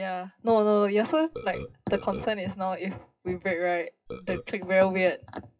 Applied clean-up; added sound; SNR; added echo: classical method WPE with log-MMSE.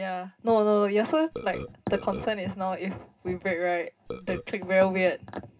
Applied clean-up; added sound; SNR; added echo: none; Burping, eructation; 10 dB; reverberation time 0.2 s.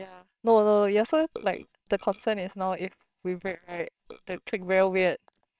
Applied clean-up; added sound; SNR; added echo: neural separator model SepFormer WHAMR!.